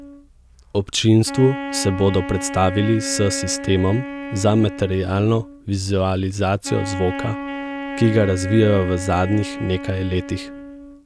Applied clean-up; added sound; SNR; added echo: none; Wind instrument, woodwind instrument; 10 dB; none.